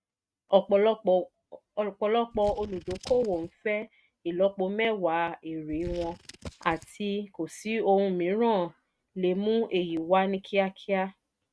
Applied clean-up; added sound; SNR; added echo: neural mask model RNNoise.